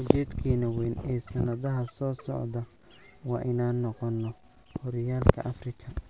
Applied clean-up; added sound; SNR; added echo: none; none; none; none.